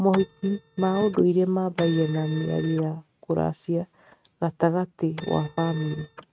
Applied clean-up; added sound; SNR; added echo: neural mask model RNNoise.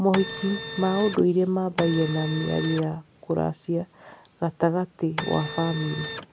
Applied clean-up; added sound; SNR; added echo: none; Printer; 7 dB; none.